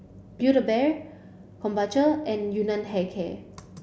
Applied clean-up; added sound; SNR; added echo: none; none; none; none.